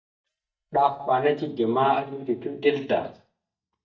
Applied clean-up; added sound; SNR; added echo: neural mask model DeepFilterNet 3.